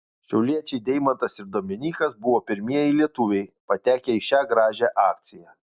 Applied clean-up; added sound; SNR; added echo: none; none; none; none.